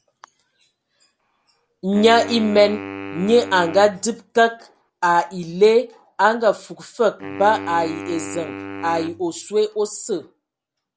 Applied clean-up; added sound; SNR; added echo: none; Wind instrument, woodwind instrument; 13 dB; none.